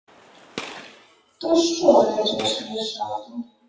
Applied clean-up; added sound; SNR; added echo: classical method WPE with log-MMSE.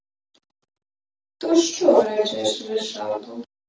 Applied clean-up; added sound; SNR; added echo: none; none; none; none.